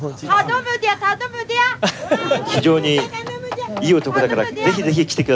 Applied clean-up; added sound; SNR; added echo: none; none; none; none.